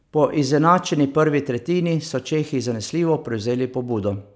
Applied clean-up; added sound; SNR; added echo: none; none; none; none.